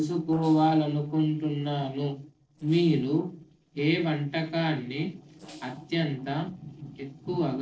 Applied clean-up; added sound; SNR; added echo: neural separator model SepFormer DNS4.